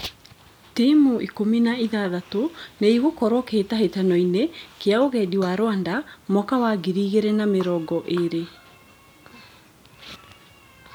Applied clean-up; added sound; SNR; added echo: none; none; none; none.